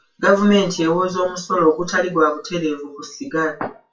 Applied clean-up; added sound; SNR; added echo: classical method WPE with log-MMSE.